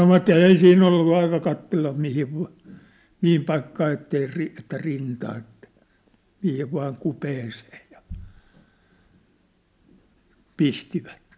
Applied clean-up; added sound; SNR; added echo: none; none; none; none.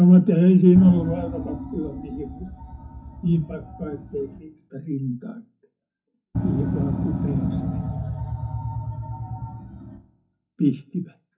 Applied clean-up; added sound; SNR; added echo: classical method WPE with log-MMSE.